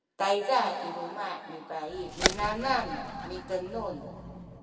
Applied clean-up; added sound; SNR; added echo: none; Bird; 4 dB; reverberation time 2.3 s.